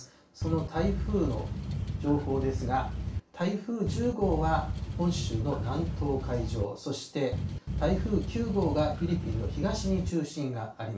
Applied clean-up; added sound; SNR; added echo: none; Boat, Water vehicle; 2 dB; reverberation time 0.3 s.